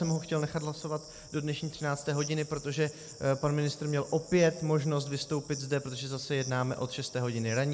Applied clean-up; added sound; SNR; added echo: none; Cricket; 17 dB; none.